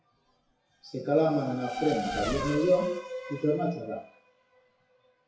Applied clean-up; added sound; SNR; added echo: classical method WPE with log-MMSE.